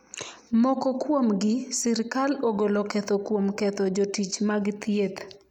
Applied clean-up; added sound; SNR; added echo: none; none; none; none.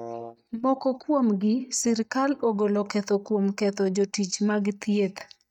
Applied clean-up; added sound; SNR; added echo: neural mask model DeepFilterNet 3.